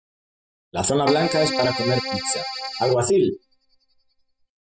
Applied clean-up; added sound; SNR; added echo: classical method spectral subtraction.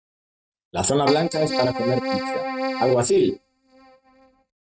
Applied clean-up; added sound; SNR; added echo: neural mask model RNNoise.